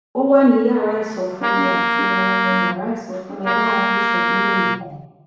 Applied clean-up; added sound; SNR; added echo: none; Wind instrument, woodwind instrument; -1 dB; reverberation time 1.1 s.